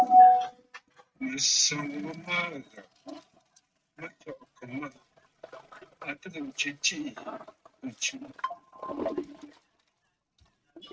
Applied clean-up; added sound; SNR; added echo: neural mask model RNNoise.